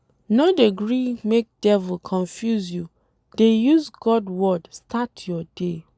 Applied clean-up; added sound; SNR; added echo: none; none; none; none.